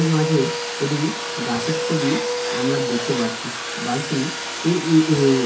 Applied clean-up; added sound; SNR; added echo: none; Domestic sounds, home sounds; 4 dB; reverberation time 0.3 s.